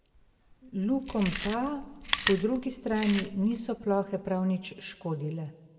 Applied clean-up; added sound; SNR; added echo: none; Chewing, mastication; 7 dB; reverberation time 1.2 s.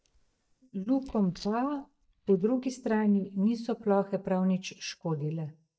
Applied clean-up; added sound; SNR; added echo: neural mask model DeepFilterNet 3.